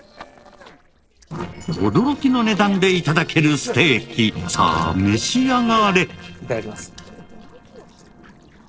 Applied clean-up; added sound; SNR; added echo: neural separator model SepFormer DNS4.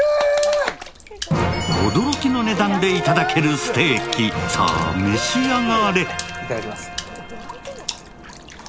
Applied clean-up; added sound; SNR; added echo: none; Water / Splash, splatter; 17 dB; none.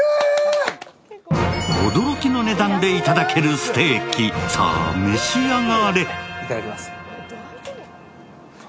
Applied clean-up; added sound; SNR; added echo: none; none; none; none.